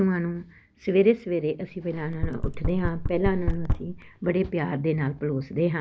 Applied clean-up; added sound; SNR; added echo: none; Knock; 3 dB; none.